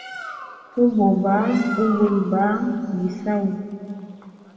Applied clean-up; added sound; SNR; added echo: none; Bird; 15 dB; reverberation time 2.1 s.